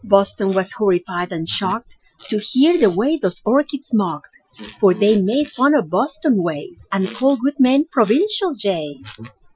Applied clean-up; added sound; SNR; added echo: classical method Wiener filter.